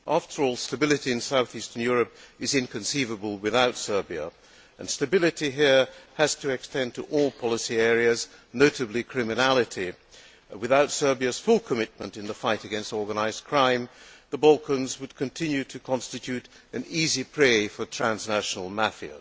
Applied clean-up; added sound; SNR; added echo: none; none; none; none.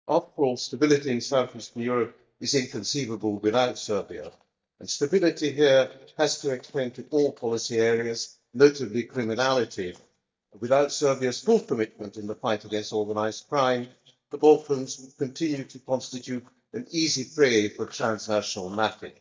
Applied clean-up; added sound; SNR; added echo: neural mask model DeepFilterNet 3.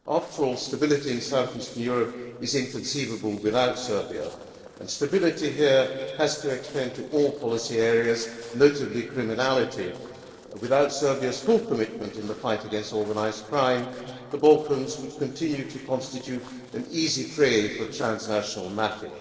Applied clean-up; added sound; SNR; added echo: neural separator model SepFormer DNS4.